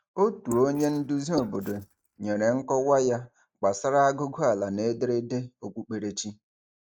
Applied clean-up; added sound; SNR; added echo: neural mask model Resemble Enhance denoiser.